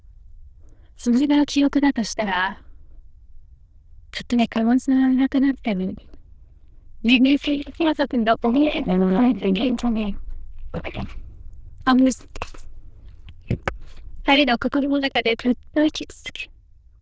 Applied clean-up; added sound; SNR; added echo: neural diffusion model UNIVERSE++.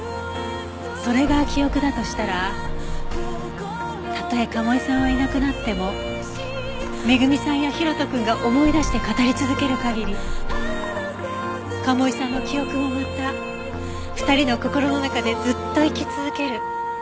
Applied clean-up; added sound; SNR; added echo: none; none; none; none.